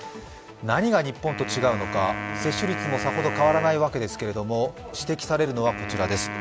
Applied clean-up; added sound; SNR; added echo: none; Wind instrument, woodwind instrument; 8 dB; none.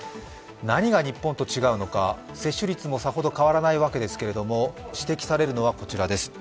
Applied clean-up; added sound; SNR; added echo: none; none; none; none.